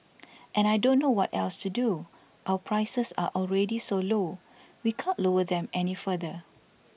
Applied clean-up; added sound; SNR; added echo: none; none; none; none.